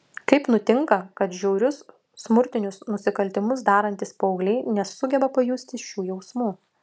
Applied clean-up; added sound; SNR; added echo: none; none; none; none.